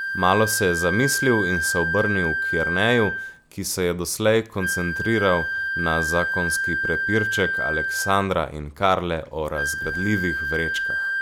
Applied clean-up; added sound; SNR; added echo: none; Wind instrument, woodwind instrument; 3 dB; none.